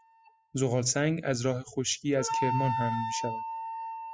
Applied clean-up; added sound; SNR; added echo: classical method spectral subtraction.